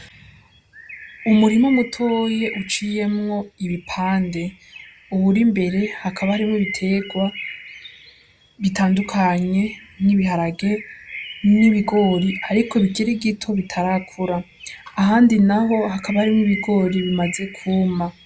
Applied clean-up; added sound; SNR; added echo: none; Bird; 17 dB; none.